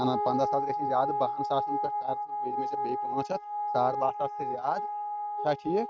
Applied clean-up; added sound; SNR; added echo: neural mask model RNNoise.